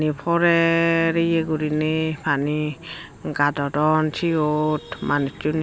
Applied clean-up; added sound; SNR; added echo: none; none; none; none.